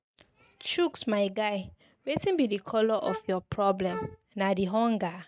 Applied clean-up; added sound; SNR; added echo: neural mask model RNNoise.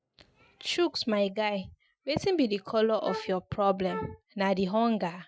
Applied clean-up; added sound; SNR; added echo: classical method Wiener filter.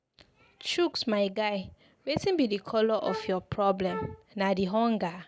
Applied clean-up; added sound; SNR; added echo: none; Wind instrument, woodwind instrument; 12 dB; none.